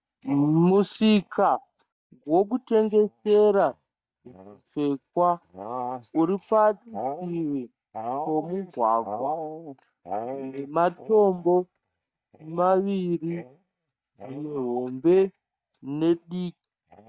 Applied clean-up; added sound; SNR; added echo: neural mask model DeepFilterNet 3.